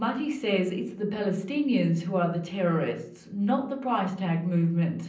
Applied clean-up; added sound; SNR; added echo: none; none; none; reverberation time 0.6 s.